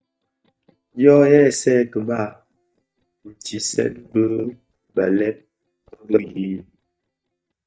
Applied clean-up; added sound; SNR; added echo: neural mask model DeepFilterNet 3.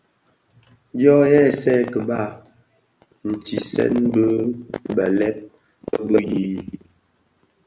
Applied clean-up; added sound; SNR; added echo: none; none; none; none.